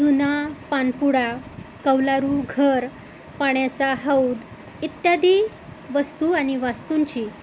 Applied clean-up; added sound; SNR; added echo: none; none; none; none.